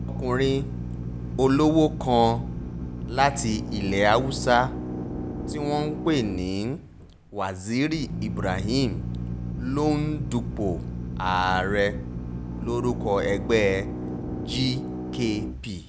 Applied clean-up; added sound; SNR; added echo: none; Drill; 6 dB; none.